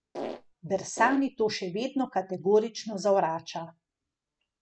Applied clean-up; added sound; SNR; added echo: none; Fart; 8 dB; none.